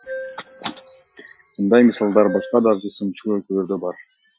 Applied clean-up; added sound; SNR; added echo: classical method Wiener filter.